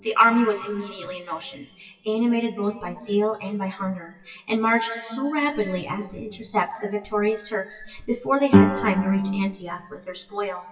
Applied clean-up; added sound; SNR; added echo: classical method WPE with log-MMSE.